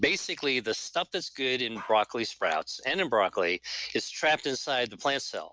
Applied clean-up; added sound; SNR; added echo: none; Bark; 17 dB; none.